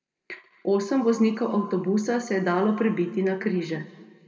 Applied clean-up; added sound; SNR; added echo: none; none; none; reverberation time 1.5 s.